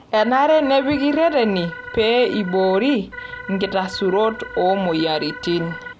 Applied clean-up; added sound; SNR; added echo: none; Organ; 14 dB; none.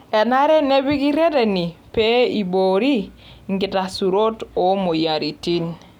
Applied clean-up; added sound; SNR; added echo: none; none; none; none.